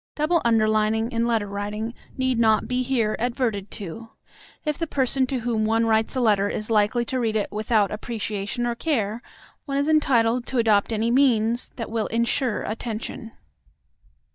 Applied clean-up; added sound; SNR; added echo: neural mask model DeepFilterNet 3.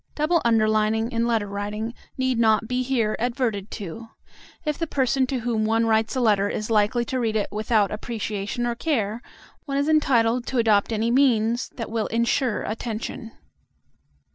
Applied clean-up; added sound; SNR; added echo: none; none; none; none.